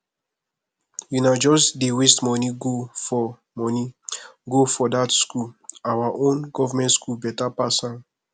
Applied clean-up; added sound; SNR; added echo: none; none; none; none.